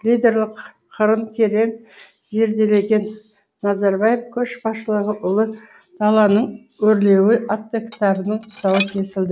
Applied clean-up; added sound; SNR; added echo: none; Dishes, pots, and pans; 13 dB; none.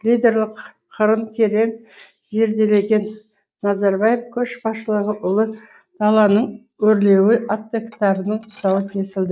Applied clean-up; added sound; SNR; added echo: neural mask model DeepFilterNet 3.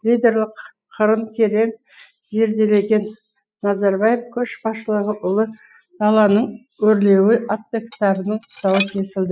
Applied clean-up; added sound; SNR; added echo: classical method spectral subtraction.